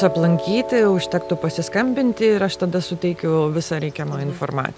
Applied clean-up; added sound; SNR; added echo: none; Piano; 12 dB; none.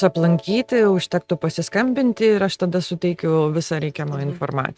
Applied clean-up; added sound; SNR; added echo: neural mask model RNNoise.